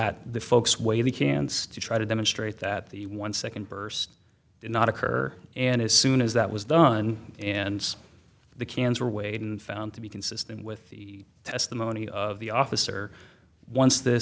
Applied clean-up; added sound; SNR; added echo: none; none; none; none.